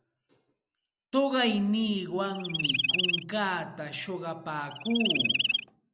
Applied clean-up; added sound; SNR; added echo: none; Chirp, tweet; -2 dB; none.